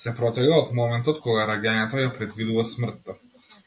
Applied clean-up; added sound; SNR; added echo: none; none; none; none.